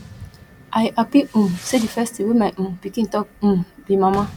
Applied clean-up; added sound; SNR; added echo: none; Fireworks; 20 dB; none.